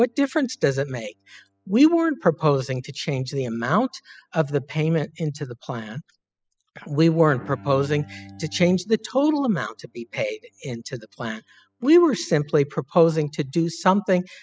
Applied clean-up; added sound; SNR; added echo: classical method spectral subtraction.